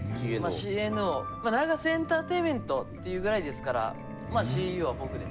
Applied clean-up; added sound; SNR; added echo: none; Idling / Accelerating, revving, vroom / Car; 8 dB; none.